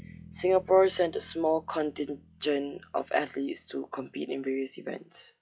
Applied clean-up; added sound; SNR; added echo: classical method log-MMSE.